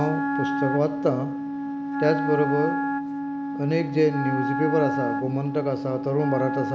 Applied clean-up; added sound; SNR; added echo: none; Wind instrument, woodwind instrument; 2 dB; none.